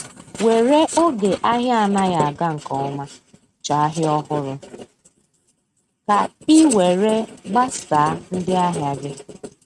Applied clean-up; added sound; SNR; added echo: neural mask model RNNoise.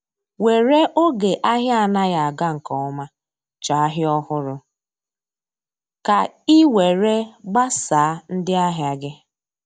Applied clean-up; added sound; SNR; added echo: none; none; none; none.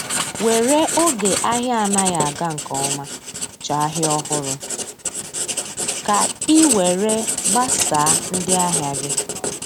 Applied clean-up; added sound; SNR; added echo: none; Writing; 2 dB; none.